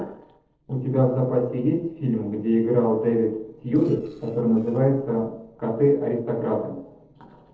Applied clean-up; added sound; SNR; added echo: neural separator model SepFormer DNS4.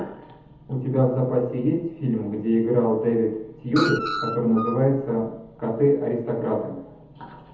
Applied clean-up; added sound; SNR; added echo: none; Screech; 6 dB; reverberation time 1.0 s.